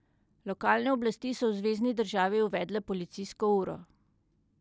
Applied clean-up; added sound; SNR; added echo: none; none; none; none.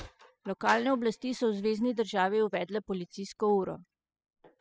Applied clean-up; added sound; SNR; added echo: classical method spectral subtraction.